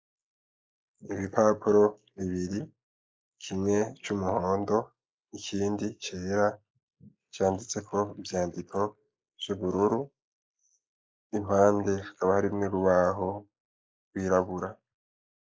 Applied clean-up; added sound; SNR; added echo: neural mask model Resemble Enhance denoiser.